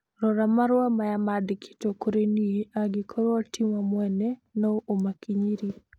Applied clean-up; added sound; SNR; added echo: none; none; none; none.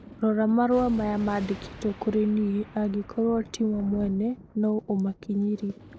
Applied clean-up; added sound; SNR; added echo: none; Thunder; 18 dB; none.